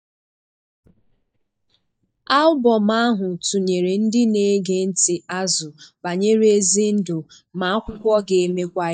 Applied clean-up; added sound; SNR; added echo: neural mask model DeepFilterNet 3.